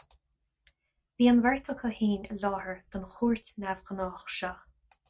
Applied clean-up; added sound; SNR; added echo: none; none; none; none.